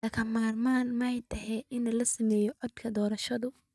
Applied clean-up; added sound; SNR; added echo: neural mask model DeepFilterNet 3.